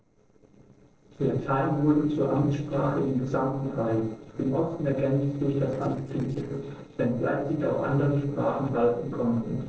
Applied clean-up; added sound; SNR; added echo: neural separator model SepFormer DNS4.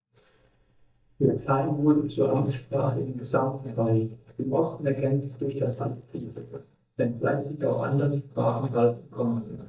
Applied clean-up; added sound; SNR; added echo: neural mask model DeepFilterNet 3.